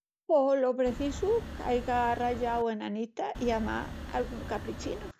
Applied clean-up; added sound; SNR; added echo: none; Wind; 10 dB; none.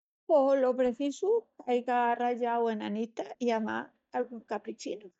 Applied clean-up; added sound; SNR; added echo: neural mask model DeepFilterNet 3.